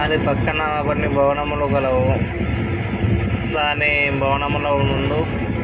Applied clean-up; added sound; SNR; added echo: none; Drum; 11 dB; reverberation time 0.2 s.